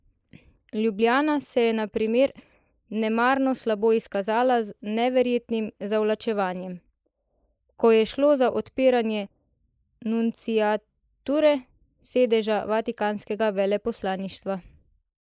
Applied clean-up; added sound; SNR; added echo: neural mask model Resemble Enhance denoiser.